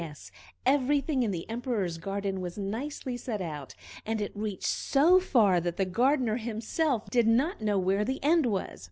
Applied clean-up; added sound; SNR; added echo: none; none; none; none.